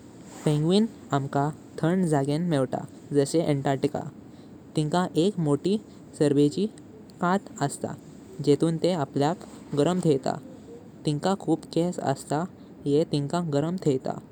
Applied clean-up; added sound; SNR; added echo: none; none; none; none.